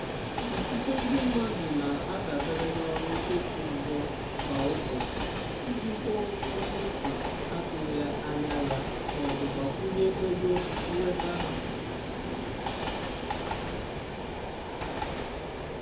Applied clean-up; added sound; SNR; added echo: none; Train; 0 dB; reverberation time 0.7 s.